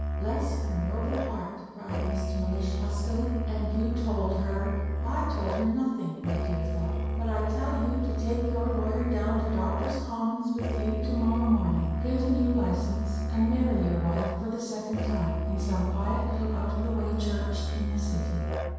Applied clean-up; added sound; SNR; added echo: none; Musical instrument; -1 dB; reverberation time 1.2 s.